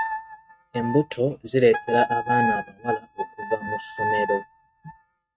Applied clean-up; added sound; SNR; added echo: neural mask model RNNoise.